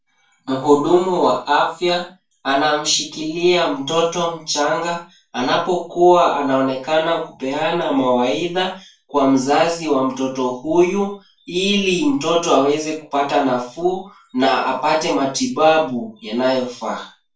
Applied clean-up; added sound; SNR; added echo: none; none; none; reverberation time 0.3 s.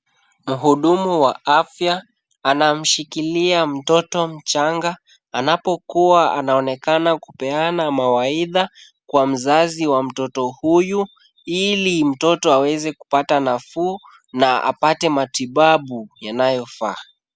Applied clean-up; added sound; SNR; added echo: none; none; none; none.